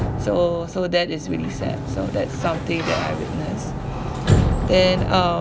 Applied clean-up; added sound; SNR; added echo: none; Sliding door; 1 dB; none.